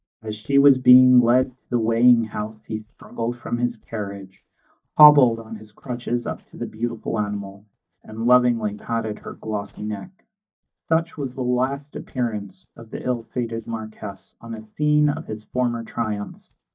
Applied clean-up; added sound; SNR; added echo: neural mask model DeepFilterNet 3.